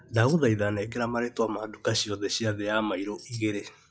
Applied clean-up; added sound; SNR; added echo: classical method log-MMSE.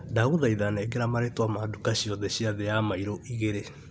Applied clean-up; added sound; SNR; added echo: none; none; none; none.